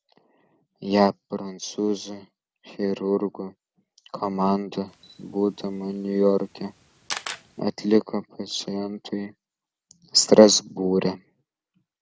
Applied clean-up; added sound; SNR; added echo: none; Camera; 15 dB; none.